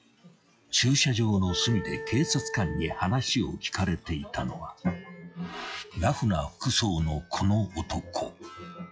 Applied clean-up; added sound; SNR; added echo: classical method log-MMSE.